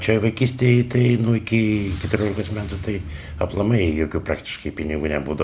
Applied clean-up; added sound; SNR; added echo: none; Squeak; 10 dB; none.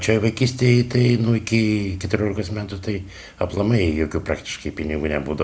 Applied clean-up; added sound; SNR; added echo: none; none; none; none.